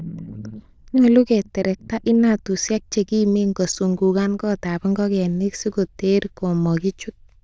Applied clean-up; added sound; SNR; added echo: neural diffusion model UNIVERSE++.